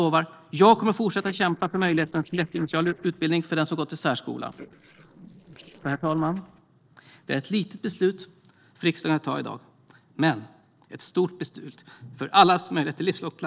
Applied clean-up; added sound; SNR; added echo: neural separator model SepFormer DNS4.